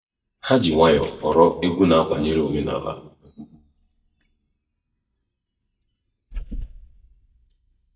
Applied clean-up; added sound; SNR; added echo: neural mask model DeepFilterNet 3.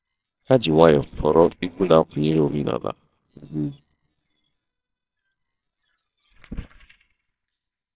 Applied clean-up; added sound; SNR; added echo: neural separator model SepFormer WHAMR!.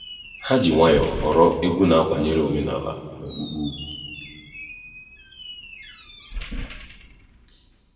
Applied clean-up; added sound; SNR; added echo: none; Squeak; 14 dB; reverberation time 2.0 s.